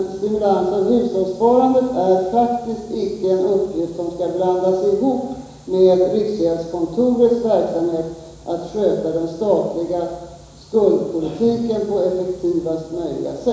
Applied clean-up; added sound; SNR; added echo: none; none; none; reverberation time 1.0 s.